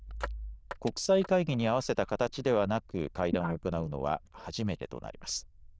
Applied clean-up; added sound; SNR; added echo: neural diffusion model UNIVERSE++.